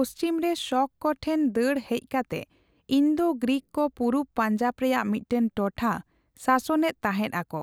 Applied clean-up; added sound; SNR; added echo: none; none; none; none.